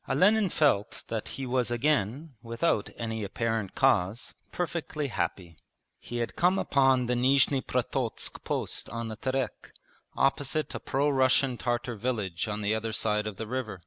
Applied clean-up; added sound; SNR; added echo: none; none; none; none.